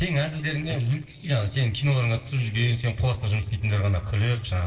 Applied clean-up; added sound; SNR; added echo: neural separator model SepFormer DNS4.